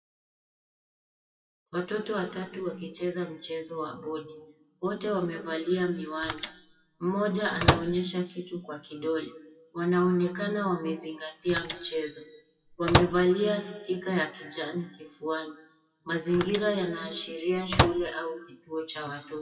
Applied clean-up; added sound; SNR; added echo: classical method WPE with log-MMSE.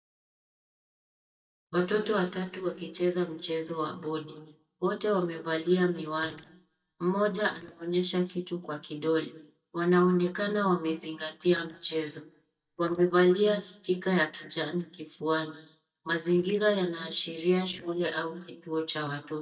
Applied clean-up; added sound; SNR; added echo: neural mask model DeepFilterNet 3.